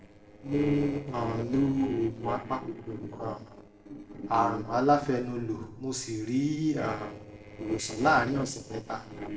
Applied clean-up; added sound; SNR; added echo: neural separator model SepFormer DNS4.